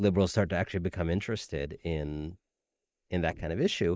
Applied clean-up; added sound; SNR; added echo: neural mask model Resemble Enhance denoiser.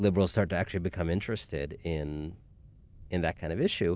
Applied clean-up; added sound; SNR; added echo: none; none; none; none.